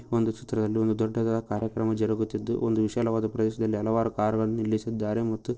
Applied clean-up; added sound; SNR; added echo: neural separator model SepFormer DNS4.